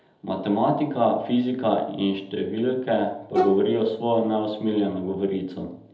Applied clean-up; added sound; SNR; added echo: none; Bowed string instrument; 4 dB; reverberation time 0.8 s.